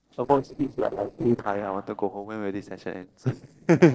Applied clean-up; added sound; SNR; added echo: neural separator model SepFormer DNS4.